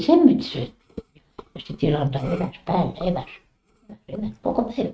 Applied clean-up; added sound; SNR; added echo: neural mask model RNNoise.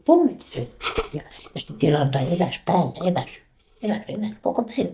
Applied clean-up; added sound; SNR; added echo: neural mask model DeepFilterNet 3.